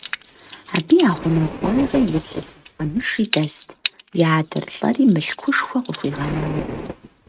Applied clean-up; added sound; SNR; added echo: neural mask model RNNoise.